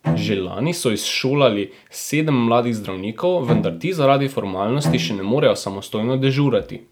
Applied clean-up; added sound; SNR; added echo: none; Bowed string instrument; 7 dB; none.